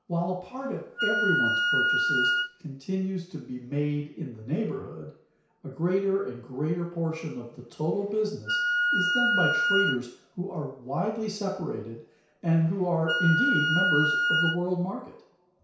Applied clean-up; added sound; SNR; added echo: none; Wind instrument, woodwind instrument; -3 dB; reverberation time 0.6 s.